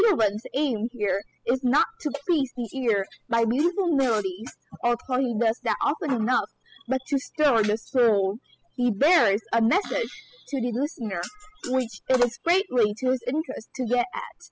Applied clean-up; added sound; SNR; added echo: classical method spectral subtraction.